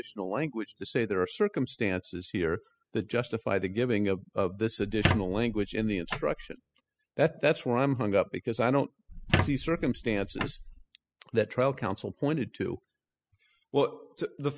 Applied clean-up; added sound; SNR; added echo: classical method spectral subtraction.